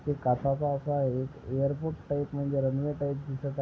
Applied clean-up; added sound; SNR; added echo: none; none; none; none.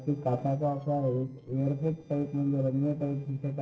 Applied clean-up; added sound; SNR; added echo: neural separator model SepFormer DNS4.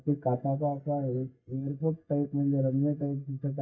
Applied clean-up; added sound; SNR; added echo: neural mask model DeepFilterNet 3.